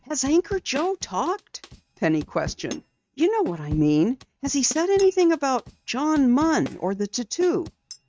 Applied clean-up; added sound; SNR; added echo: neural mask model RNNoise.